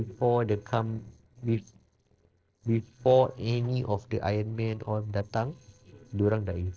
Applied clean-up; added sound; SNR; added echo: neural separator model SepFormer DNS4.